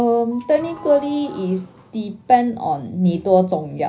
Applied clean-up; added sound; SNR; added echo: none; Sliding door / Doorbell; 19 dB; reverberation time 0.4 s.